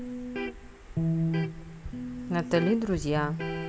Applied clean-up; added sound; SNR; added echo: none; Electric guitar; 1 dB; none.